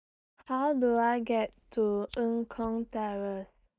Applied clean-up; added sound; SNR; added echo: neural mask model DeepFilterNet 3.